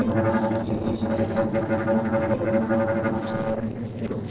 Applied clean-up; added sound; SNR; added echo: neural separator model SepFormer DNS4.